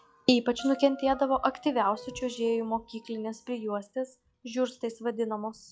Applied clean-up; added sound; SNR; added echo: classical method log-MMSE.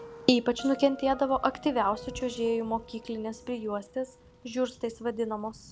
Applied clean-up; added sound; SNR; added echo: none; Piano + Thunder / Rain; 18 dB; none.